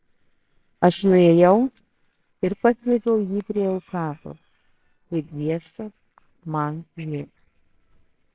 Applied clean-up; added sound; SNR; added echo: neural separator model SepFormer WHAMR!.